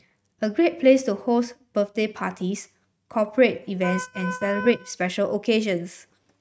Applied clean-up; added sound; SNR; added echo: neural mask model RNNoise.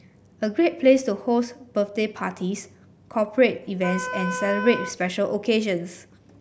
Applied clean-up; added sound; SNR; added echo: none; Wind instrument, woodwind instrument; 7 dB; none.